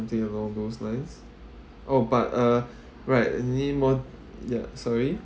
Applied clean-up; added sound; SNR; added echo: none; none; none; none.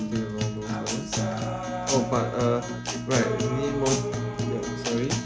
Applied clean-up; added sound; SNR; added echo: none; Acoustic guitar; 0 dB; none.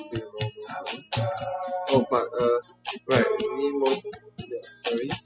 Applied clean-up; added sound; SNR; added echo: classical method spectral subtraction.